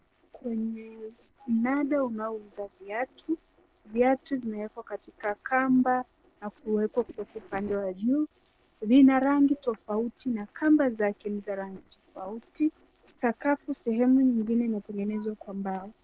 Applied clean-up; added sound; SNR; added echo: neural separator model SepFormer DNS4.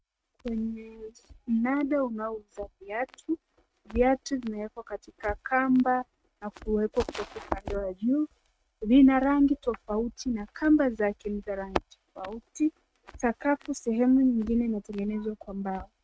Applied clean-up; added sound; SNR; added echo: neural mask model RNNoise.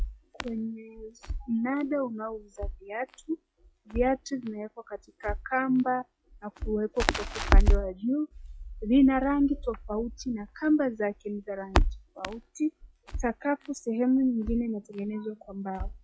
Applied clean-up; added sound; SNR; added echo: classical method log-MMSE.